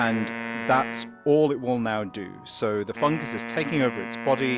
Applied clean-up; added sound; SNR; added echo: none; Wind instrument, woodwind instrument; 10 dB; none.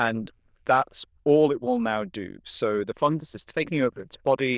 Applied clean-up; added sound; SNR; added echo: neural diffusion model UNIVERSE++.